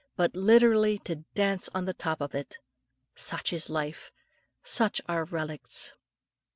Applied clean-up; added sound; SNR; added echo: none; none; none; none.